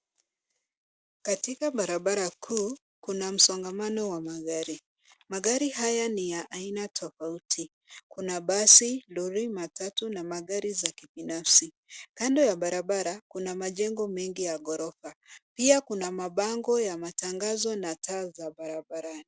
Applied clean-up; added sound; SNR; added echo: none; none; none; none.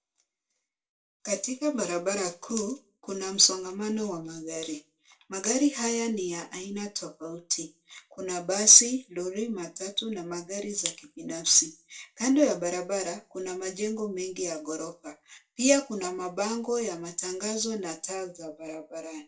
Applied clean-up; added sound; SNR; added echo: none; none; none; reverberation time 0.2 s.